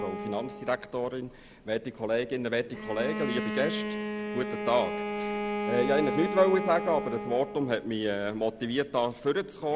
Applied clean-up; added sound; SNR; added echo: none; Bowed string instrument; 6 dB; none.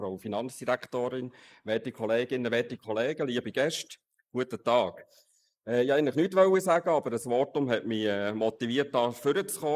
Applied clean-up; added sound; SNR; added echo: neural mask model Resemble Enhance denoiser.